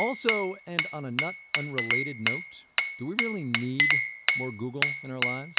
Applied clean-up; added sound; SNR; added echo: none; Glass; -4 dB; none.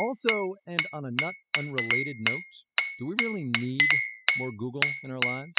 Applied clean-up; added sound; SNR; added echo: classical method spectral subtraction.